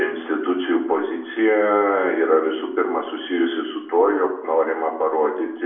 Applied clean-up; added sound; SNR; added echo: none; none; none; reverberation time 0.6 s.